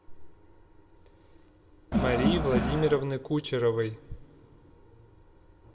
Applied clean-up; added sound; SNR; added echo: none; Crowd; -4 dB; reverberation time 2.3 s.